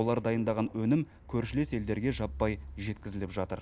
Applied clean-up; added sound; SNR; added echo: none; none; none; none.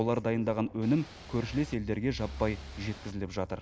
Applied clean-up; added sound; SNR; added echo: none; Ocean / Boat, Water vehicle; 18 dB; none.